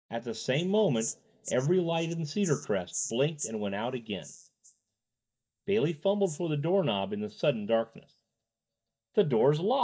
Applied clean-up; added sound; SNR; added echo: neural mask model DeepFilterNet 3.